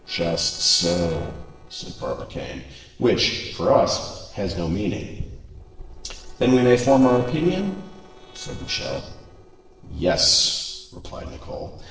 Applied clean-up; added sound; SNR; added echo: neural separator model SepFormer DNS4.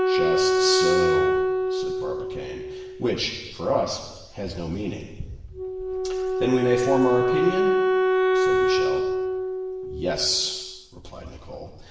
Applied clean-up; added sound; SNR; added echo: none; Wind instrument, woodwind instrument; -4 dB; reverberation time 1.1 s.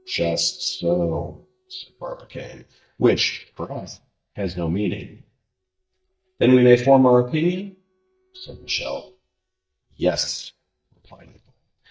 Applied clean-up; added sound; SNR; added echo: neural mask model DeepFilterNet 3.